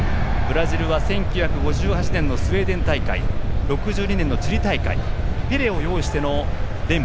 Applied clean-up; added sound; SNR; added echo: none; Thunder; -4 dB; none.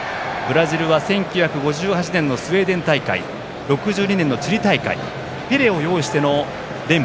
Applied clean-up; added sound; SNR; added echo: none; none; none; none.